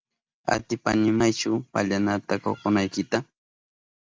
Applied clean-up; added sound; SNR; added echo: none; none; none; none.